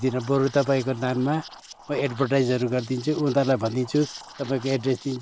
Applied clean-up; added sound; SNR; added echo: none; Liquid; 19 dB; none.